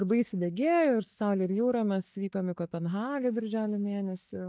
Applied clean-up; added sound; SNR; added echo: neural mask model DeepFilterNet 3.